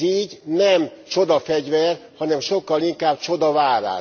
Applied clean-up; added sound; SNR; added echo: none; none; none; none.